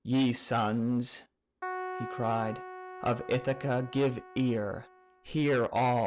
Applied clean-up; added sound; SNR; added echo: none; Keyboard (musical); 12 dB; none.